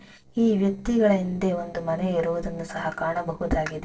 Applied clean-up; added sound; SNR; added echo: neural separator model SepFormer DNS4.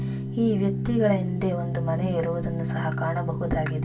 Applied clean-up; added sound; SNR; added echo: none; Organ; 2 dB; reverberation time 0.2 s.